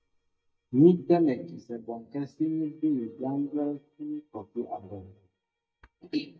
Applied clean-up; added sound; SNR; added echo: neural mask model DeepFilterNet 3.